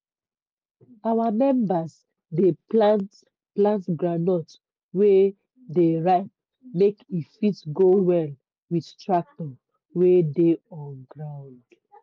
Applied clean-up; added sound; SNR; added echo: none; none; none; none.